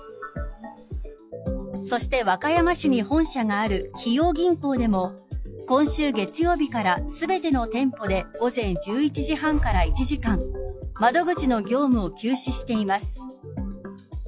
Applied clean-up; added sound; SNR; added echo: classical method log-MMSE.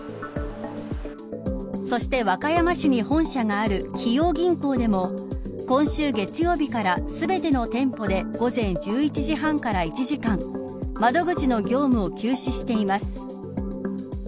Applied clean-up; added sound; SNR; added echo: none; none; none; none.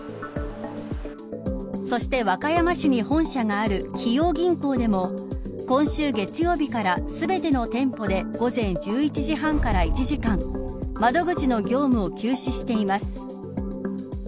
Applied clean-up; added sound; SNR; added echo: none; Boom; 4 dB; none.